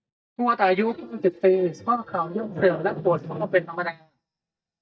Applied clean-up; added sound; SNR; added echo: neural mask model DeepFilterNet 3.